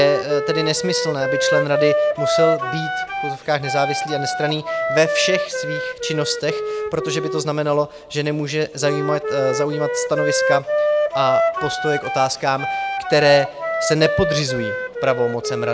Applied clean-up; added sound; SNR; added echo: none; Wind instrument, woodwind instrument; 1 dB; none.